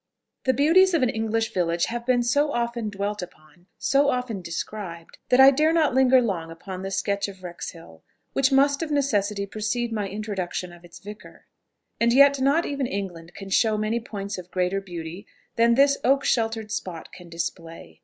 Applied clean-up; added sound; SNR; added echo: none; none; none; none.